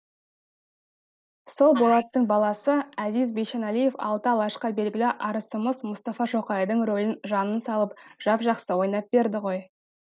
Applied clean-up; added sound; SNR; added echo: neural mask model Resemble Enhance denoiser.